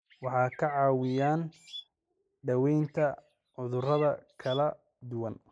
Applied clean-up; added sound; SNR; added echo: neural mask model Resemble Enhance denoiser.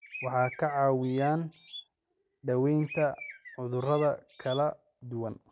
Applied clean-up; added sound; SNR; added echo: none; Bird; 16 dB; none.